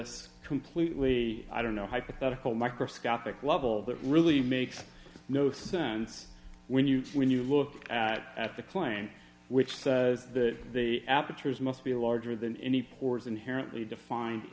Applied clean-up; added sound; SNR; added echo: none; none; none; none.